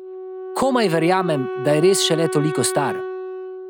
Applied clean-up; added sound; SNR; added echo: none; Wind instrument, woodwind instrument; 7 dB; none.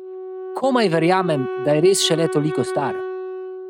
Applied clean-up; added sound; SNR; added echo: neural mask model RNNoise.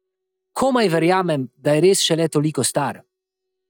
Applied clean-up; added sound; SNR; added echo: neural mask model DeepFilterNet 3.